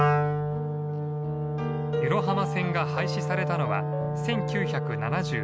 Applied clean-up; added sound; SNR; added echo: none; Wind instrument, woodwind instrument; -2 dB; none.